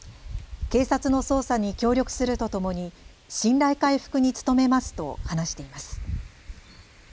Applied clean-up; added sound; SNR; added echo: none; Wind; 12 dB; none.